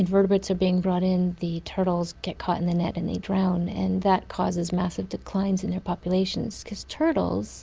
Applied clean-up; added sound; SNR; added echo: none; none; none; none.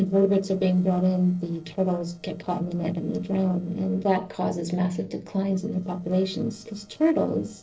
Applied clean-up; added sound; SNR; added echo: neural separator model SepFormer DNS4.